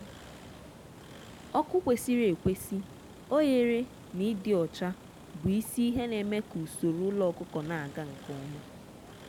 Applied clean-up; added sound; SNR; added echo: none; Engine + Water; 17 dB; none.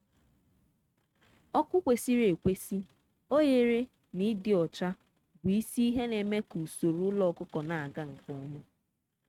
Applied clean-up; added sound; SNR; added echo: neural mask model RNNoise.